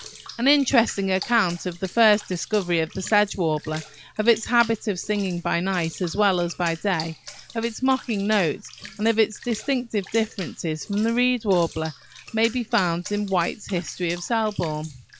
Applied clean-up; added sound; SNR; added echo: none; Bathtub (filling or washing) / Water; 18 dB; none.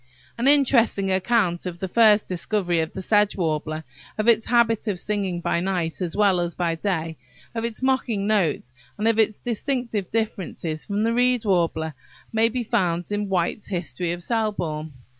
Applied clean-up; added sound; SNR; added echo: none; none; none; none.